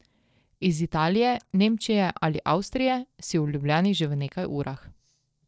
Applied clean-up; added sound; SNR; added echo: neural separator model SepFormer DNS4.